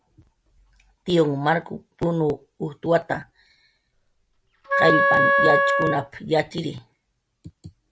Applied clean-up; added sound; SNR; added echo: none; Wind instrument, woodwind instrument; -5 dB; none.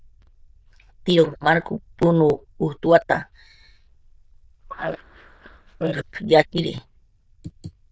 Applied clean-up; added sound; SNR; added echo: neural diffusion model UNIVERSE++.